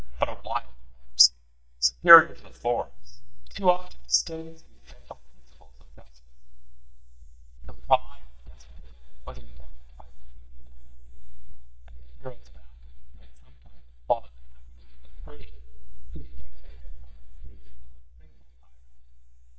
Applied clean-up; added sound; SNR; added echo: neural mask model DeepFilterNet 3.